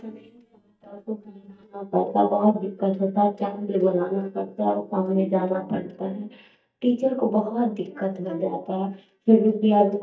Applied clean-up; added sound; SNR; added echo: neural mask model DeepFilterNet 3.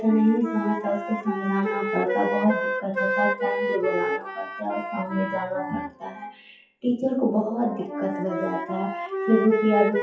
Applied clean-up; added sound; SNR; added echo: classical method WPE with log-MMSE.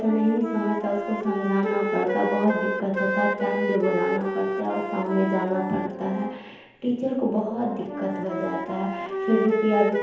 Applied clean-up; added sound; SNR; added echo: none; Wind instrument, woodwind instrument; 4 dB; reverberation time 1.0 s.